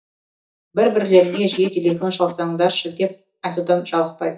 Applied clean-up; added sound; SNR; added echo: neural mask model DeepFilterNet 3.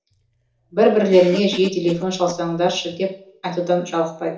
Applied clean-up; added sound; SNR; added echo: neural separator model SepFormer DNS4.